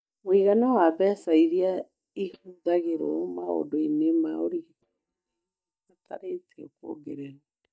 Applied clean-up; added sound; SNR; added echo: neural mask model DeepFilterNet 3.